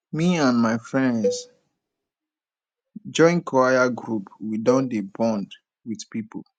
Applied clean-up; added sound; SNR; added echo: none; Cowbell; 9 dB; none.